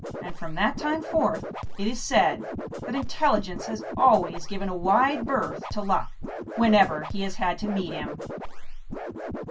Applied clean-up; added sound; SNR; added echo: none; Scratching (performance technique); 6 dB; reverberation time 0.1 s.